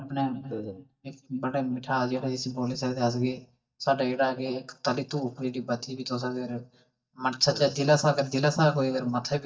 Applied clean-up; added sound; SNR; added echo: neural mask model DeepFilterNet 3.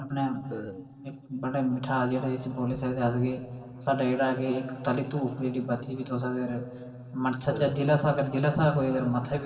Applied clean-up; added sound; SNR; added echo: neural separator model SepFormer DNS4.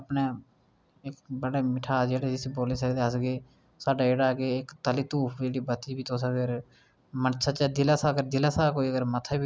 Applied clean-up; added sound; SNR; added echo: none; none; none; none.